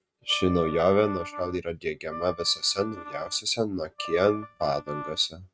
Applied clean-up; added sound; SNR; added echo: neural mask model RNNoise.